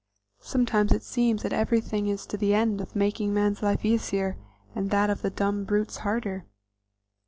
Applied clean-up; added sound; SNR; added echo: none; none; none; none.